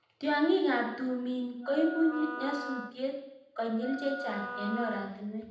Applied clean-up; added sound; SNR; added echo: none; Wind instrument, woodwind instrument; 9 dB; reverberation time 0.8 s.